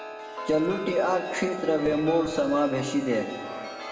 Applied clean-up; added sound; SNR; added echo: none; Chime; 11 dB; reverberation time 1.7 s.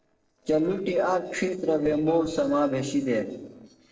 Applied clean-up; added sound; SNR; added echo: neural separator model SepFormer DNS4.